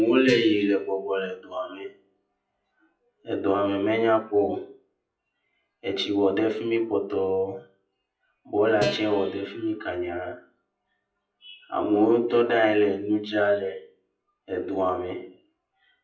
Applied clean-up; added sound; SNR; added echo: classical method WPE with log-MMSE.